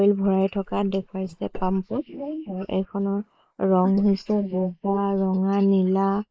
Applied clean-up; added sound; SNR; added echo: neural mask model Resemble Enhance denoiser.